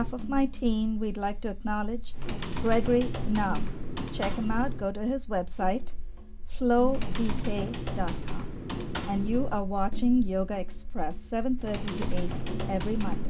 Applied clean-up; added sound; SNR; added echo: none; Computer keyboard; 11 dB; none.